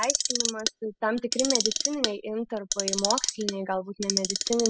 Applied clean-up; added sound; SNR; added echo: classical method spectral subtraction.